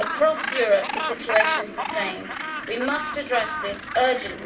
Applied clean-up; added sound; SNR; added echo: none; Gull, seagull; 4 dB; reverberation time 0.2 s.